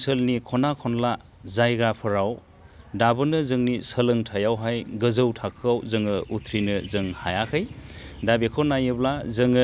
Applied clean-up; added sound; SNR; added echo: none; none; none; none.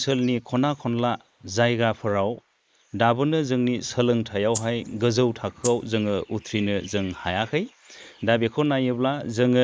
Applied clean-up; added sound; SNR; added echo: neural mask model Resemble Enhance denoiser.